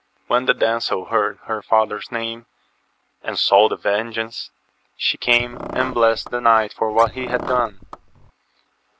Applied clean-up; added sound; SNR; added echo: none; Car; 11 dB; none.